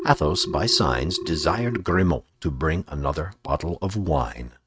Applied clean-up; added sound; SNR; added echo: neural mask model RNNoise.